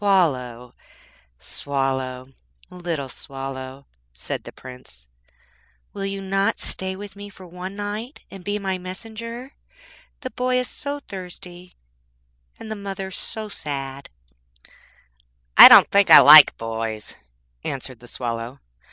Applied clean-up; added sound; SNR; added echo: none; none; none; none.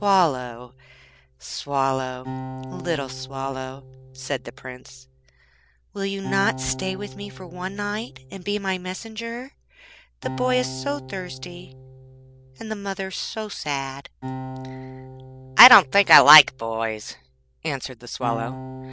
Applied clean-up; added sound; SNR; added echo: none; Acoustic guitar; 13 dB; none.